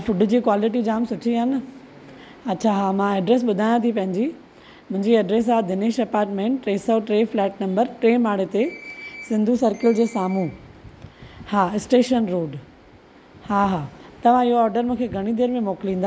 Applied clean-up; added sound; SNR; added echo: none; none; none; none.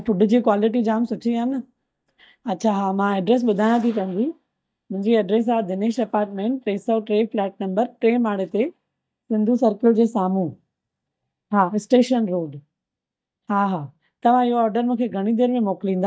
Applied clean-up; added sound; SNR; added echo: neural mask model DeepFilterNet 3.